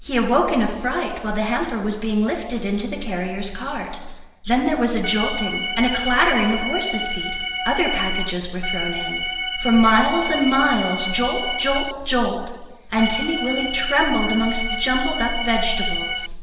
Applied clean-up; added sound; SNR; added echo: none; Organ; 3 dB; reverberation time 1.1 s.